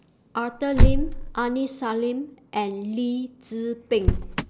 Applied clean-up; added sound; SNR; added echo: none; Motor vehicle (road); -3 dB; none.